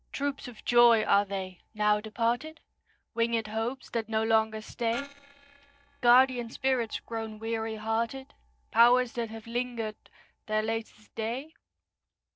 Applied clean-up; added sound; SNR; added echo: neural separator model SepFormer DNS4.